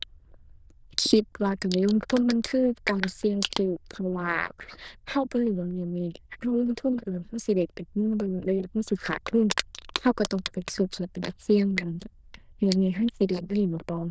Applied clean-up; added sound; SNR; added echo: neural diffusion model UNIVERSE++.